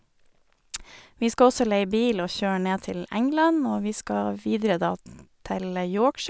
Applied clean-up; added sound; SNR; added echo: none; none; none; none.